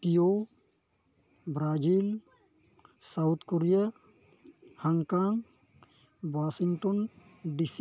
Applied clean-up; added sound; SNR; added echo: none; none; none; none.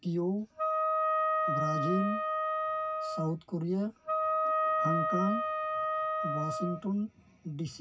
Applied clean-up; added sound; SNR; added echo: none; Wind instrument, woodwind instrument; -4 dB; reverberation time 0.4 s.